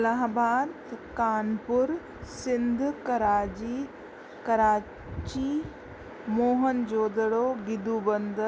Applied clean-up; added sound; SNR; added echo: none; none; none; none.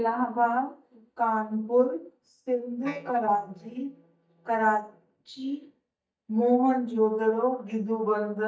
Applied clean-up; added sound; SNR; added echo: neural mask model DeepFilterNet 3.